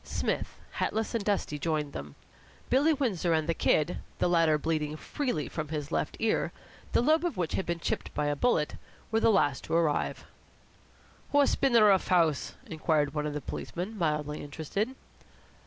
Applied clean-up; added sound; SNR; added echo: none; none; none; none.